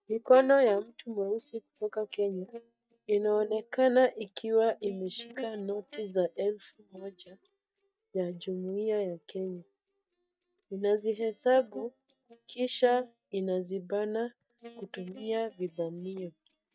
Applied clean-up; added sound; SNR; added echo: neural mask model DeepFilterNet 3.